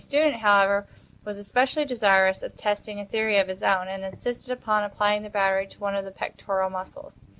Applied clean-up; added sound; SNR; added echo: none; none; none; none.